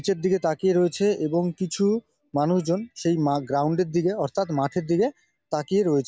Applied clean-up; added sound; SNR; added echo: none; none; none; none.